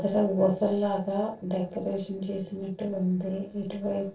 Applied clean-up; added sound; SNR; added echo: neural separator model SepFormer DNS4.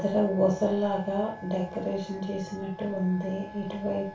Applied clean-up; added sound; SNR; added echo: none; Wind instrument, woodwind instrument; 18 dB; reverberation time 0.2 s.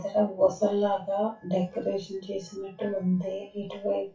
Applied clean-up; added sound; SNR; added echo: classical method WPE with log-MMSE.